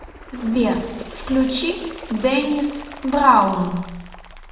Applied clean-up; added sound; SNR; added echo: none; Bird; 18 dB; reverberation time 0.8 s.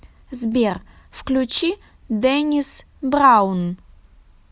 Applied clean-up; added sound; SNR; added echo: none; none; none; none.